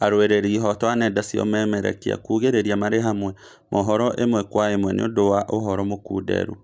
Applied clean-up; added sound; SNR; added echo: none; none; none; none.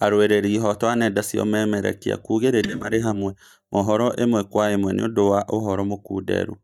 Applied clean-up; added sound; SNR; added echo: neural mask model DeepFilterNet 3.